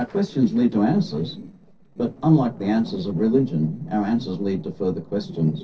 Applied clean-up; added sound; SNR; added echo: neural separator model SepFormer DNS4.